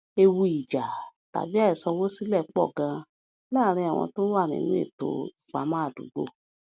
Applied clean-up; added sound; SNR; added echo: none; none; none; none.